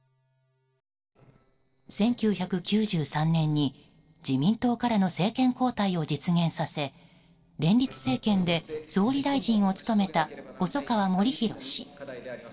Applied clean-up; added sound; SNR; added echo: neural separator model SepFormer DNS4.